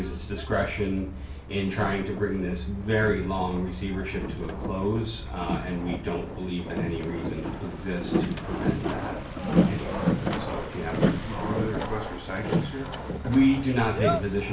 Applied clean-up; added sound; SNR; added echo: none; Boat, Water vehicle; 1 dB; reverberation time 0.3 s.